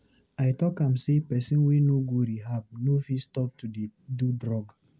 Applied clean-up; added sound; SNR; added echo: none; none; none; none.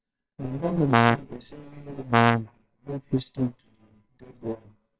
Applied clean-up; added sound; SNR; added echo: neural separator model SepFormer WHAMR!.